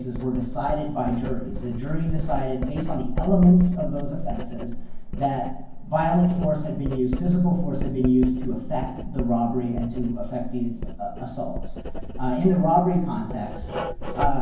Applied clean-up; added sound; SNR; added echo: none; Writing; 4 dB; reverberation time 0.9 s.